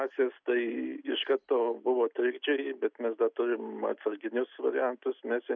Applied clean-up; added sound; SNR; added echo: none; none; none; none.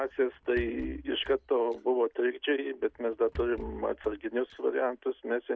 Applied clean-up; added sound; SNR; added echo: none; Rattle / Breathing; 18 dB; none.